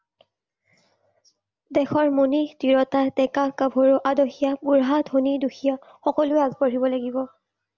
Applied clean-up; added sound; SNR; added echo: none; none; none; none.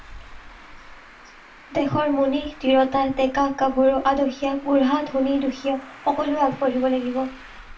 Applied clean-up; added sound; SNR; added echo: none; Traffic noise, roadway noise; 20 dB; reverberation time 0.2 s.